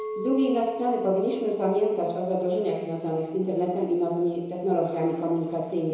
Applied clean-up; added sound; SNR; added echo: none; Chink, clink; 13 dB; reverberation time 1.0 s.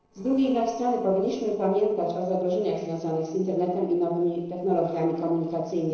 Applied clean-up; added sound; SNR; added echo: neural separator model SepFormer DNS4.